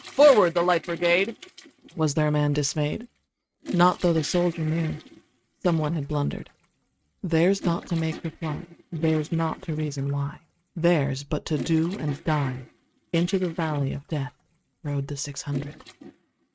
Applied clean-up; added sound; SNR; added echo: neural mask model RNNoise.